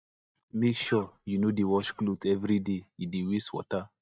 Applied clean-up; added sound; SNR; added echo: neural mask model DeepFilterNet 3.